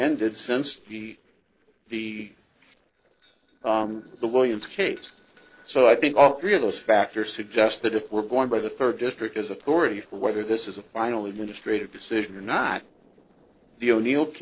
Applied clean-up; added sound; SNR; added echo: neural separator model SepFormer DNS4.